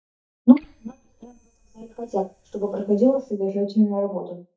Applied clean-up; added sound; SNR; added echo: neural mask model DeepFilterNet 3.